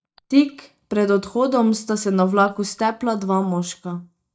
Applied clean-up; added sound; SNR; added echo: neural mask model DeepFilterNet 3.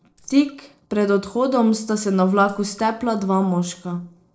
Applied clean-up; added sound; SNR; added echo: neural separator model SepFormer DNS4.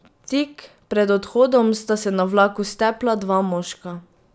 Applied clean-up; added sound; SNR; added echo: none; none; none; none.